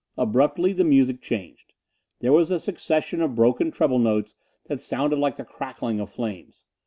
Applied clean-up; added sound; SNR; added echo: none; none; none; none.